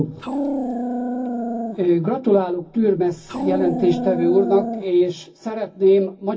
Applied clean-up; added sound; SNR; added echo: none; Dog; 4 dB; reverberation time 0.4 s.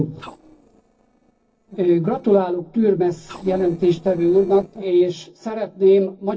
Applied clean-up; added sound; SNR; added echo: neural separator model SepFormer DNS4.